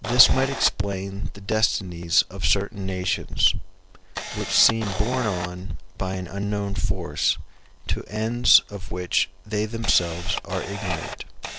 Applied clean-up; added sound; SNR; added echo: none; Camera; 13 dB; none.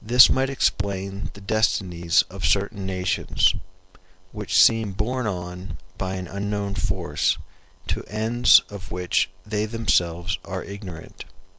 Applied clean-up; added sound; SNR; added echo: none; none; none; none.